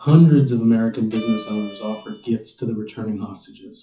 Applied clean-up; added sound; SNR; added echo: classical method WPE with log-MMSE.